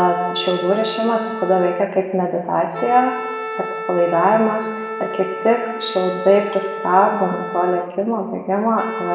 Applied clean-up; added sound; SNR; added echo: none; Wind instrument, woodwind instrument; 9 dB; reverberation time 1.5 s.